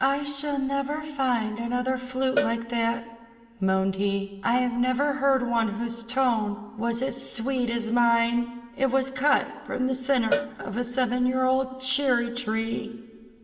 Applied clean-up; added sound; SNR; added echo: none; Cowbell; 10 dB; reverberation time 1.9 s.